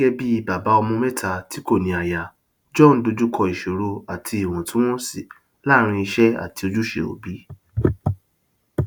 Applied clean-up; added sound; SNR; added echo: none; none; none; none.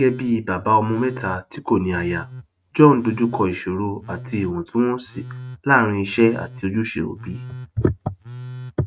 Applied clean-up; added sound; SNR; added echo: neural mask model RNNoise.